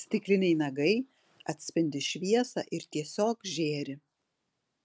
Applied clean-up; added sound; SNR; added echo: none; none; none; none.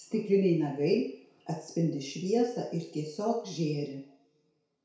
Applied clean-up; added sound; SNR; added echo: none; none; none; reverberation time 0.6 s.